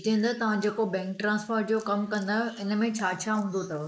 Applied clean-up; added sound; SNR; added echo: neural mask model Resemble Enhance denoiser.